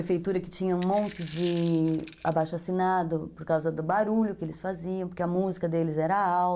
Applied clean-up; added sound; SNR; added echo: none; Coin (dropping); 12 dB; none.